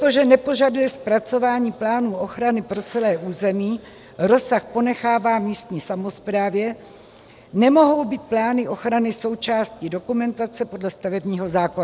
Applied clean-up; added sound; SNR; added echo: none; none; none; none.